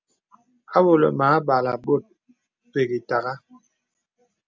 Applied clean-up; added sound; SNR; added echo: none; none; none; none.